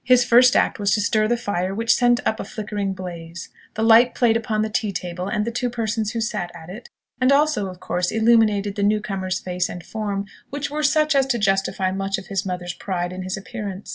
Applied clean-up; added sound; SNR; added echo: none; none; none; none.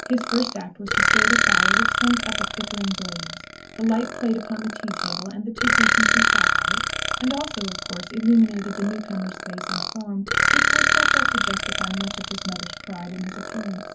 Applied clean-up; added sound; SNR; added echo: none; Burping, eructation; -4 dB; reverberation time 0.4 s.